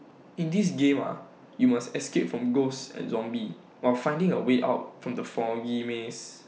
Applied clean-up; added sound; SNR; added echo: none; none; none; none.